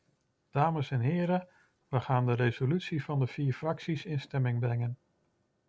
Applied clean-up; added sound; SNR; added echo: none; none; none; none.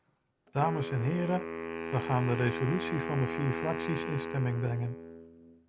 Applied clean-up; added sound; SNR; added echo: none; Wind instrument, woodwind instrument; 5 dB; none.